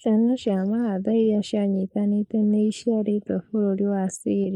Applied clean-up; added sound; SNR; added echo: neural mask model Resemble Enhance denoiser.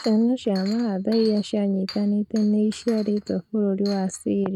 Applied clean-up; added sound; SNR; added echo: neural mask model RNNoise.